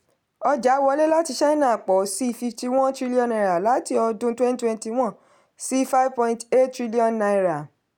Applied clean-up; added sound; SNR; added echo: none; none; none; none.